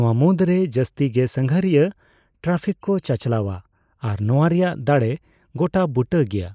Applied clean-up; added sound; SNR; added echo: neural mask model Resemble Enhance denoiser.